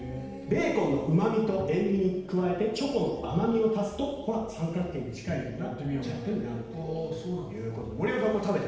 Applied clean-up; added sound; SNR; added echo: none; Bowed string instrument; 20 dB; reverberation time 1.0 s.